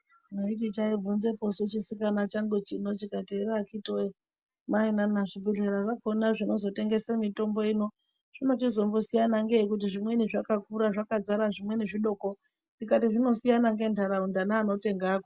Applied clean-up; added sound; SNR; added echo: none; none; none; none.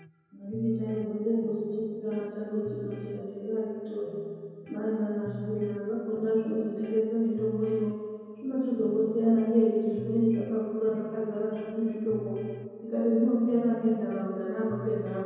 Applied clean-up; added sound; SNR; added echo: none; Electric guitar; 17 dB; reverberation time 2.2 s.